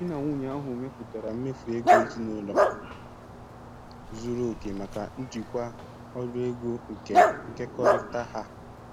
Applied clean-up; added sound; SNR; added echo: none; Dog; -5 dB; none.